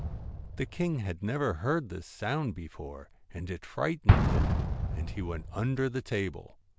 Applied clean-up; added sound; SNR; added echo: none; Explosion; -1 dB; none.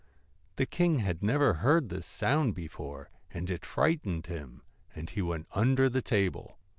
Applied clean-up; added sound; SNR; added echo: none; none; none; none.